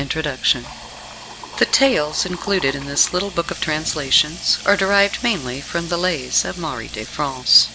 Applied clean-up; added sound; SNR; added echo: none; Sink (filling or washing) / Water tap, faucet; 14 dB; none.